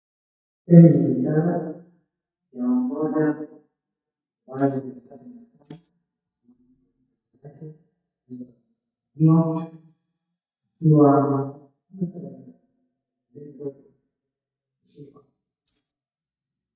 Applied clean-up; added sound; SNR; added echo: neural mask model DeepFilterNet 3.